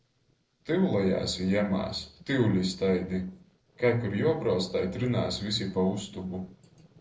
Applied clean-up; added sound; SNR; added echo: neural separator model SepFormer DNS4.